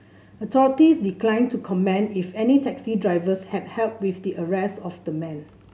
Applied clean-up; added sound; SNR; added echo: none; none; none; none.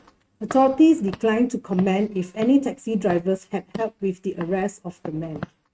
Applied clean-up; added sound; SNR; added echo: neural mask model RNNoise.